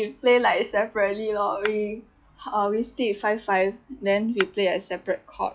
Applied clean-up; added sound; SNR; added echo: classical method log-MMSE.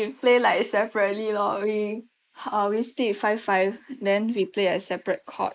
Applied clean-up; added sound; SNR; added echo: neural mask model Resemble Enhance denoiser.